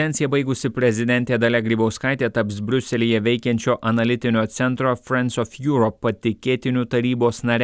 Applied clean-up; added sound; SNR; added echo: none; none; none; none.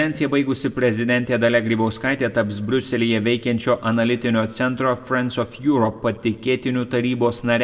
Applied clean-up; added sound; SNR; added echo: none; none; none; reverberation time 1.7 s.